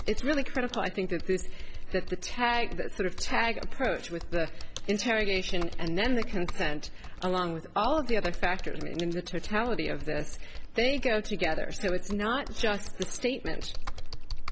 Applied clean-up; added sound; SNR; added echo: none; Computer keyboard; -1 dB; none.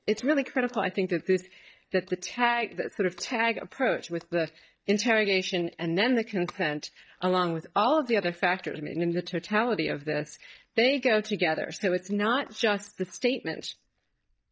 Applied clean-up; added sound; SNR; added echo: neural mask model DeepFilterNet 3.